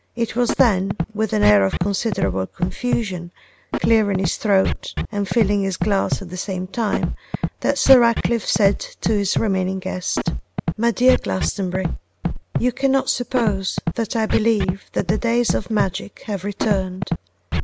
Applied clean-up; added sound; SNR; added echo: none; Scratching (performance technique); 5 dB; none.